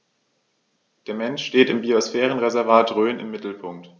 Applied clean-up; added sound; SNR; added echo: none; none; none; none.